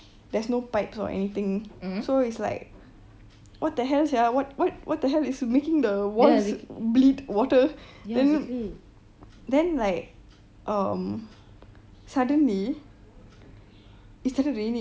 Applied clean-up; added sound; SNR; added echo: none; none; none; none.